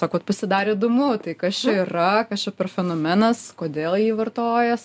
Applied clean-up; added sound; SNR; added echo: none; none; none; none.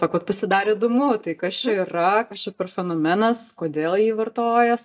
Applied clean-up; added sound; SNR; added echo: neural mask model DeepFilterNet 3.